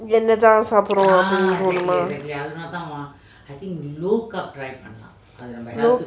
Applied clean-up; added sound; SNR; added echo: none; Splash, splatter; 16 dB; none.